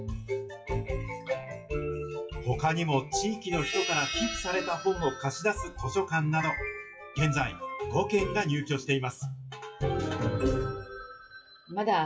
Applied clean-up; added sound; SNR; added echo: classical method WPE with log-MMSE.